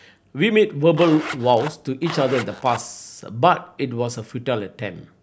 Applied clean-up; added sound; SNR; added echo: none; Zipper (clothing); 11 dB; none.